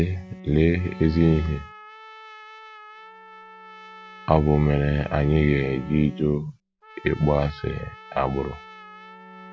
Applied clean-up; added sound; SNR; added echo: none; Bowed string instrument + Trumpet; 17 dB; none.